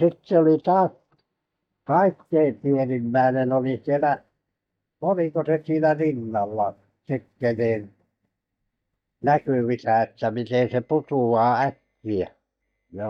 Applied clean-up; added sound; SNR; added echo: neural mask model DeepFilterNet 3.